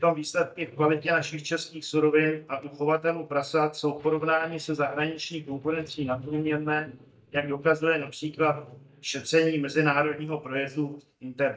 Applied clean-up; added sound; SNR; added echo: neural mask model DeepFilterNet 3.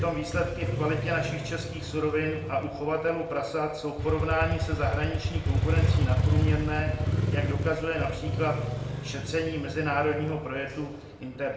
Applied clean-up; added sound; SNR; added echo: none; Motorcycle; -1 dB; reverberation time 0.8 s.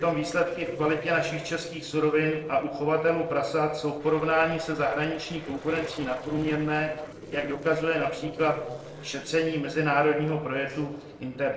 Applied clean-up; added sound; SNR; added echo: neural separator model SepFormer DNS4.